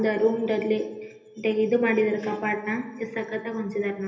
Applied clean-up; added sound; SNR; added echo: none; none; none; reverberation time 1.4 s.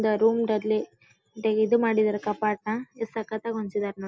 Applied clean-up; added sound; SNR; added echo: none; none; none; none.